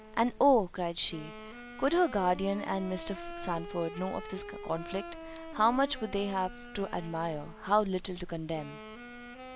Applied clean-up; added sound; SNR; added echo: none; Wind instrument, woodwind instrument; 14 dB; none.